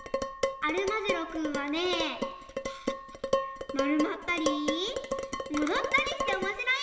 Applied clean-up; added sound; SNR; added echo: none; Dishes, pots, and pans; 2 dB; reverberation time 1.4 s.